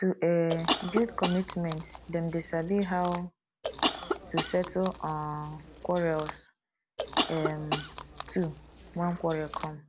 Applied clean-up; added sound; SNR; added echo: none; Chewing, mastication / Cough; 4 dB; none.